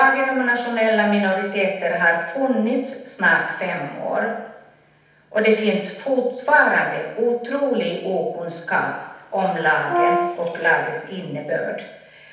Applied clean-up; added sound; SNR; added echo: none; Brass instrument; 1 dB; reverberation time 0.9 s.